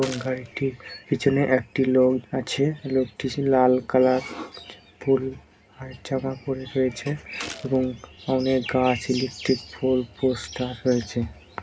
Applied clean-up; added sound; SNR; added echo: none; Gunshot, gunfire; 17 dB; reverberation time 0.3 s.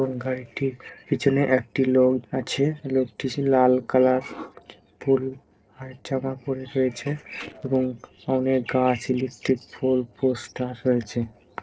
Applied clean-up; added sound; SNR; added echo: neural separator model SepFormer DNS4.